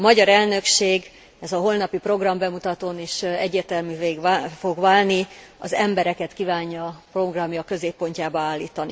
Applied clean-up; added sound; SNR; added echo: none; none; none; none.